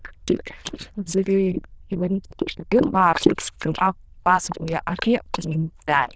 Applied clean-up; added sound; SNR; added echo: neural diffusion model UNIVERSE++.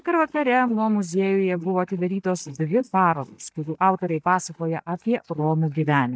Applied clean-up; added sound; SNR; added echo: neural mask model DeepFilterNet 3.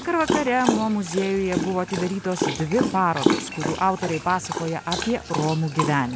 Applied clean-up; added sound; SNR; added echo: none; Dog; 4 dB; none.